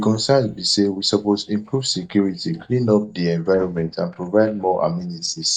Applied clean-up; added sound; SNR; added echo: neural mask model DeepFilterNet 3.